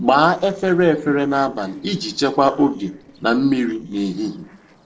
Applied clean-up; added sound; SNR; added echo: neural separator model SepFormer DNS4.